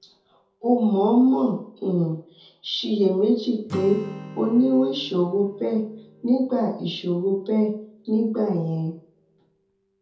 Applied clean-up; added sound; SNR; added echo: none; Acoustic guitar; 20 dB; reverberation time 0.5 s.